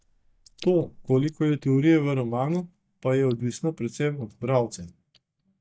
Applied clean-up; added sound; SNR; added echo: neural mask model DeepFilterNet 3.